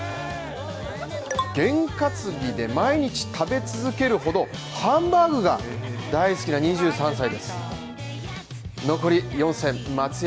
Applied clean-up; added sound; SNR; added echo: none; none; none; none.